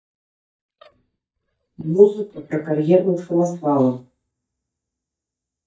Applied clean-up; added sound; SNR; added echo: neural mask model DeepFilterNet 3.